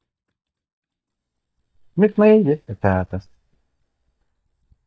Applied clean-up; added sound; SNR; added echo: neural mask model DeepFilterNet 3.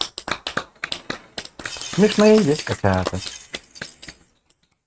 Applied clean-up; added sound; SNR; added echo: neural mask model RNNoise.